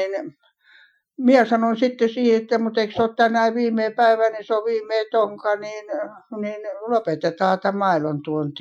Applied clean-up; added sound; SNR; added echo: classical method Wiener filter.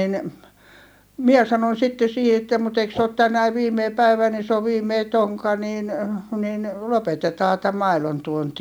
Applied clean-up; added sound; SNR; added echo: none; Whoosh, swoosh, swish; 14 dB; none.